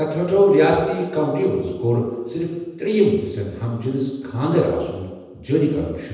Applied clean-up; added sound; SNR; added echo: none; none; none; reverberation time 1.0 s.